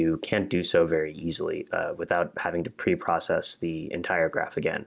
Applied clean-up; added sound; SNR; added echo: none; none; none; none.